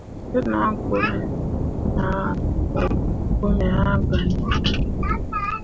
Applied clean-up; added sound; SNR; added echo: none; Thunder / Rain; -4 dB; none.